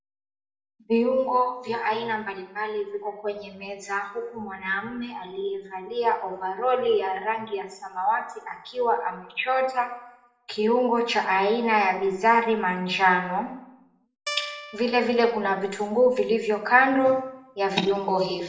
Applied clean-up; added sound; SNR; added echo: none; Guitar; 10 dB; reverberation time 0.6 s.